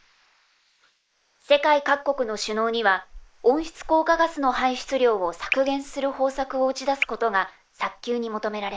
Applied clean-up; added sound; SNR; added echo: neural mask model Resemble Enhance denoiser.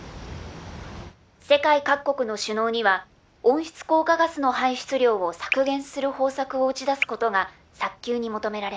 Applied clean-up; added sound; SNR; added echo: none; none; none; none.